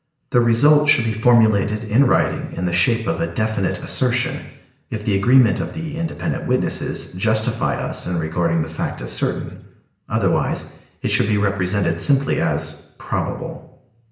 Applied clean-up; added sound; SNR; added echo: none; none; none; reverberation time 0.8 s.